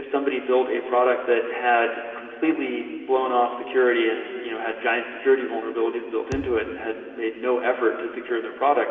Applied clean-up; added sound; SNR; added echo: none; Thump, thud; 18 dB; reverberation time 2.7 s.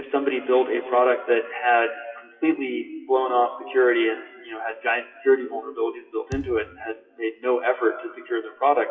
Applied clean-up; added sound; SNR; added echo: classical method WPE with log-MMSE.